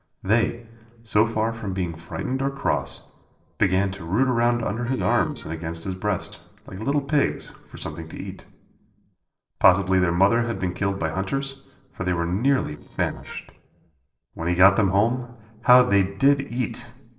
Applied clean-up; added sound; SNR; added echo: neural separator model SepFormer DNS4.